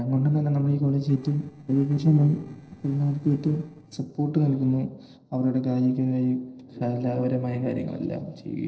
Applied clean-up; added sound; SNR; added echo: neural separator model SepFormer DNS4.